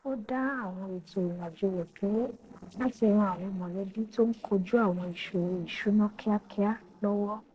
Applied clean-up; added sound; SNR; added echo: neural separator model SepFormer DNS4.